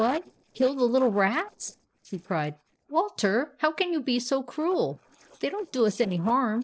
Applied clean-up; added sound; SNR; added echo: neural separator model SepFormer DNS4.